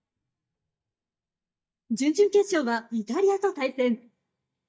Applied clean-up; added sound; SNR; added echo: neural mask model DeepFilterNet 3.